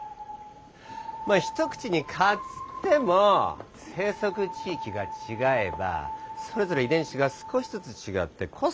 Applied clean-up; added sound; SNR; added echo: none; none; none; none.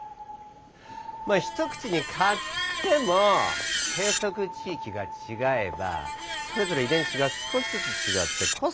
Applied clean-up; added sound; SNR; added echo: none; Screech; 4 dB; none.